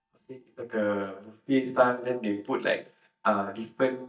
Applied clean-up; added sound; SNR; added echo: neural mask model DeepFilterNet 3.